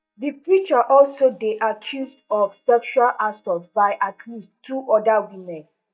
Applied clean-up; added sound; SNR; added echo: neural mask model DeepFilterNet 3.